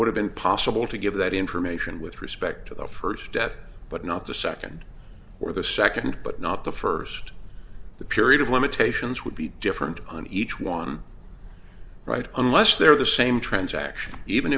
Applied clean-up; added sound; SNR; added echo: none; none; none; none.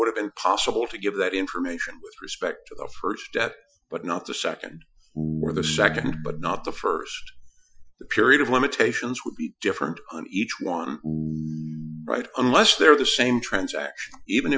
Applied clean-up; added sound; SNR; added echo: classical method Wiener filter.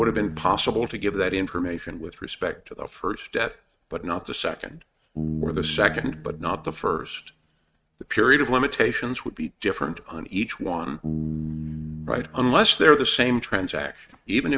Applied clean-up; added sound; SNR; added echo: neural mask model RNNoise.